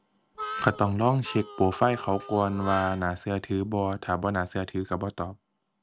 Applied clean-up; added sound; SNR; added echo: none; Harmonica; 11 dB; none.